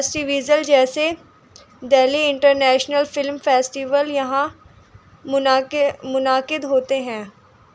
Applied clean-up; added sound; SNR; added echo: none; none; none; none.